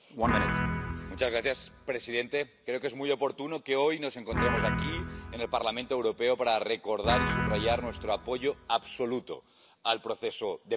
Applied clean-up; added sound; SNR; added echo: none; Guitar; 3 dB; none.